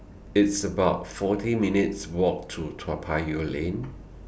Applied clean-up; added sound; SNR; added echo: none; none; none; none.